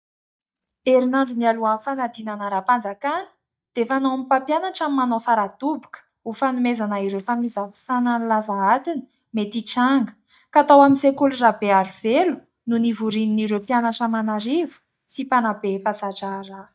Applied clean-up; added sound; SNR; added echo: neural mask model DeepFilterNet 3.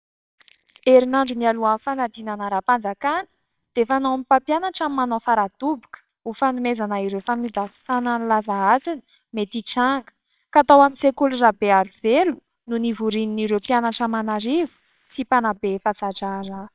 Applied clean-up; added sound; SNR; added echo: neural separator model SepFormer WHAMR!.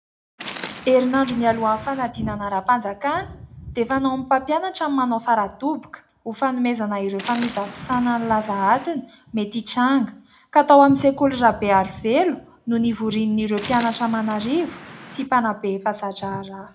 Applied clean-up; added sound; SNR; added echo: none; Waves, surf; 17 dB; reverberation time 0.2 s.